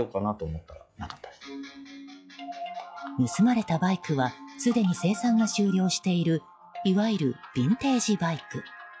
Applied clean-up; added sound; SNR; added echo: classical method log-MMSE.